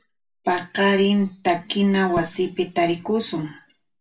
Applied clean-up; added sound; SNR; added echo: none; none; none; reverberation time 0.2 s.